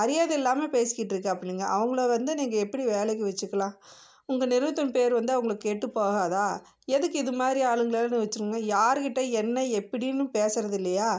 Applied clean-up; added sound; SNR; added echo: none; none; none; none.